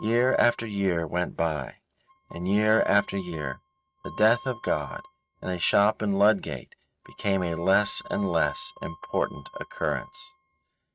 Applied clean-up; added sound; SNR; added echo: neural mask model RNNoise.